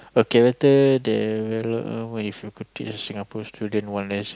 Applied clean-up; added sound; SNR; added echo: none; none; none; none.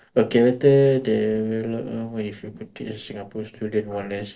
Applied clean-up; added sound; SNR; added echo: neural separator model SepFormer DNS4.